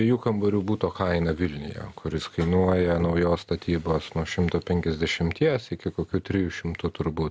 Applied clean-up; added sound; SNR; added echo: none; none; none; none.